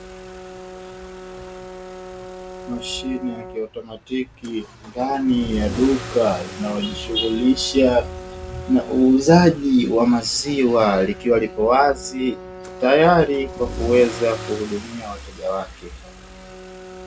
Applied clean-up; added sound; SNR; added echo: none; Brass instrument + Engine starting / Accelerating, revving, vroom / Car; 15 dB; none.